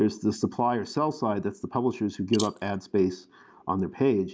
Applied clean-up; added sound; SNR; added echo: neural mask model Resemble Enhance denoiser.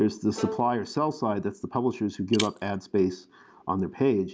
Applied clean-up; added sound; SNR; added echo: none; Bowed string instrument + Shatter; 14 dB; none.